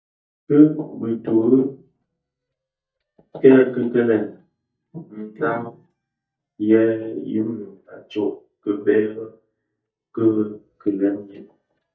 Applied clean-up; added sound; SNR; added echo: neural mask model DeepFilterNet 3.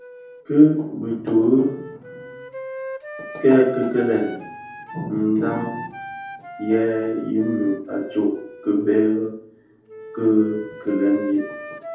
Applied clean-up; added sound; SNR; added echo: none; Wind instrument, woodwind instrument; 15 dB; reverberation time 0.6 s.